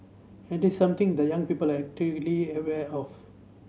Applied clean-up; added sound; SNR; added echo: none; none; none; none.